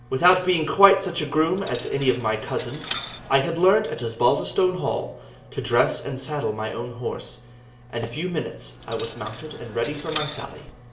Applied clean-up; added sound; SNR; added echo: none; Coin (dropping); 12 dB; reverberation time 1.3 s.